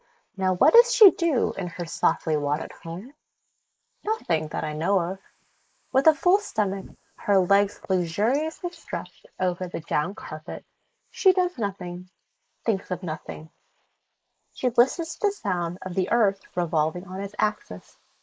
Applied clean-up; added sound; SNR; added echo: neural mask model Resemble Enhance denoiser.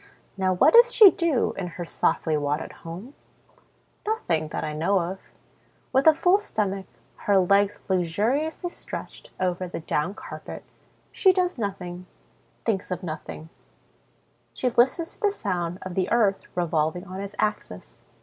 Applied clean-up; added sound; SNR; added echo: none; none; none; none.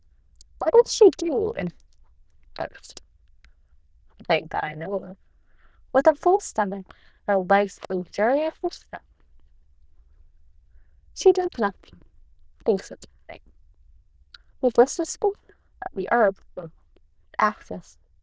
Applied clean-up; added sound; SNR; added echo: neural diffusion model UNIVERSE++.